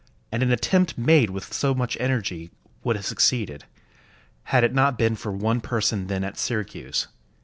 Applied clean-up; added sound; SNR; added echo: none; none; none; none.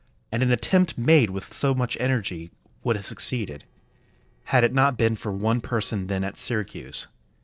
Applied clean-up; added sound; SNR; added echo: neural separator model SepFormer DNS4.